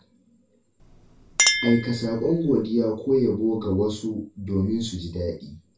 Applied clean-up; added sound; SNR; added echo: none; Chink, clink; 7 dB; reverberation time 0.2 s.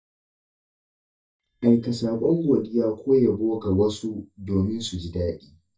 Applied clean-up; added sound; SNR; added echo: neural mask model DeepFilterNet 3.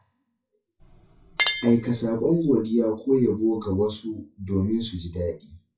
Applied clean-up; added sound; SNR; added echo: classical method WPE with log-MMSE.